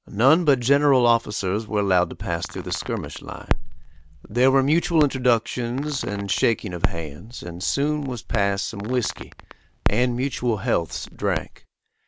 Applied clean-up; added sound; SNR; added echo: none; Crackle; 6 dB; none.